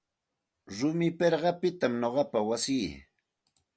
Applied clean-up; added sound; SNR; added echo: none; none; none; none.